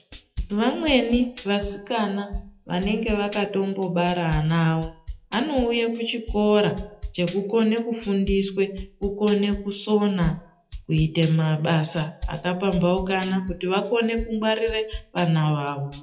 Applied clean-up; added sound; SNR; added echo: classical method WPE with log-MMSE.